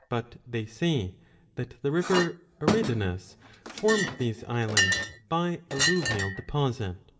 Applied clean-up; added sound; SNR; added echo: none; Chink, clink; 3 dB; reverberation time 0.4 s.